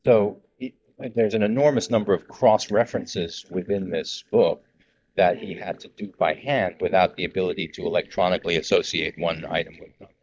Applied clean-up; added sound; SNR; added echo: neural mask model DeepFilterNet 3.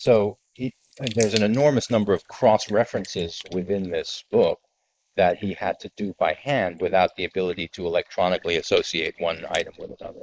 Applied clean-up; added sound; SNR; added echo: neural mask model Resemble Enhance denoiser.